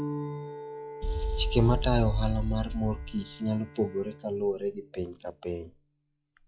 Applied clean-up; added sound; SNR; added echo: classical method log-MMSE.